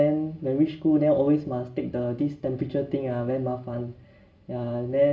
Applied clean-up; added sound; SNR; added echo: none; none; none; reverberation time 0.4 s.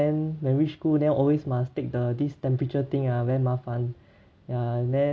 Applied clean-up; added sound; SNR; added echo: none; none; none; none.